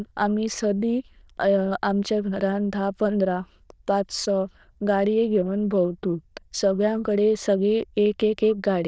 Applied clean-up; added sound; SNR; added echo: neural diffusion model UNIVERSE++.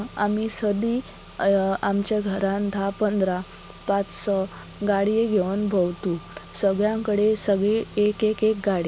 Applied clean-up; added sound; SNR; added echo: none; Engine / Car; 19 dB; none.